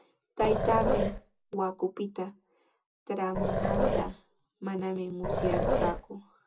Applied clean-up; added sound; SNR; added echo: none; Growling; -4 dB; reverberation time 0.2 s.